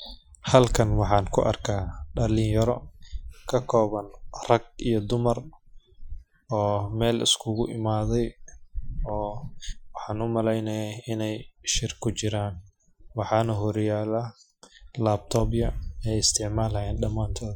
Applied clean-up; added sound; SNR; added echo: classical method Wiener filter.